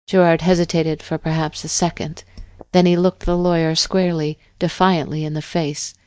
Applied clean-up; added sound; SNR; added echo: neural mask model DeepFilterNet 3.